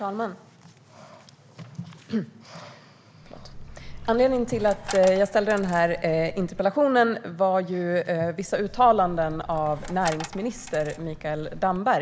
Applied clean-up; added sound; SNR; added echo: none; Coin (dropping); 14 dB; none.